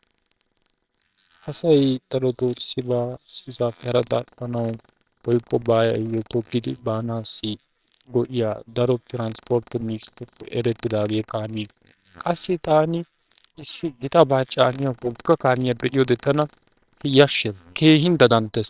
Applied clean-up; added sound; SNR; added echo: neural separator model SepFormer WHAMR!.